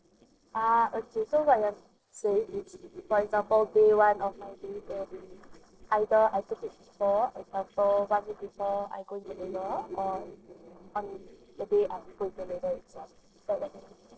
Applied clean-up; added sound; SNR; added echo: neural separator model SepFormer DNS4.